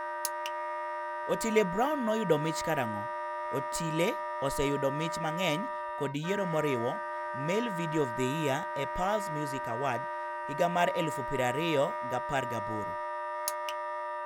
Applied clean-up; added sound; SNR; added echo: none; Wind instrument, woodwind instrument; 3 dB; none.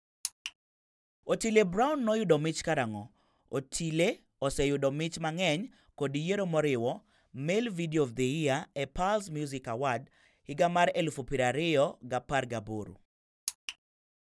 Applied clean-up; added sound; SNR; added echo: none; none; none; none.